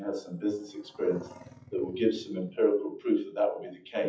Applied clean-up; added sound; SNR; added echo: classical method WPE with log-MMSE.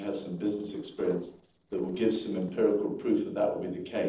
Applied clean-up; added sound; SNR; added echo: neural separator model SepFormer DNS4.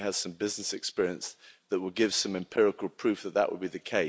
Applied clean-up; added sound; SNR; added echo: none; none; none; none.